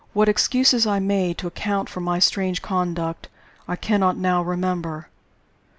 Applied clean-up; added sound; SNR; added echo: none; none; none; none.